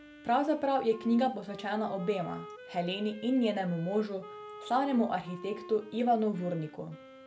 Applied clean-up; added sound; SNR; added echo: none; Wind instrument, woodwind instrument; 17 dB; none.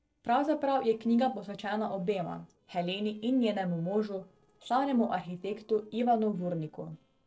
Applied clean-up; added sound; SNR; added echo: neural separator model SepFormer DNS4.